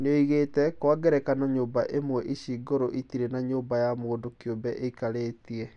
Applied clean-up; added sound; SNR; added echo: none; none; none; none.